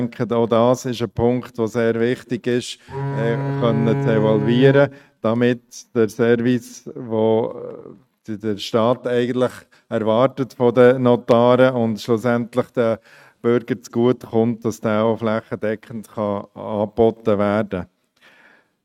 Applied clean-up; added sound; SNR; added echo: neural mask model RNNoise.